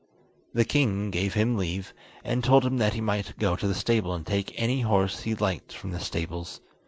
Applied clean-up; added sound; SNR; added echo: none; none; none; none.